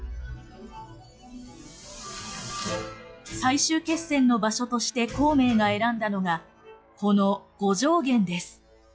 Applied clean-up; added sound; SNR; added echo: classical method log-MMSE.